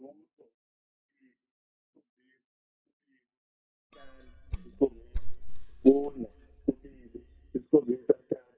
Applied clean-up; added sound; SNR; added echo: neural mask model DeepFilterNet 3.